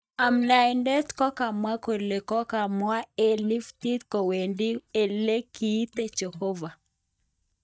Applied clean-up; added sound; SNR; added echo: neural mask model DeepFilterNet 3.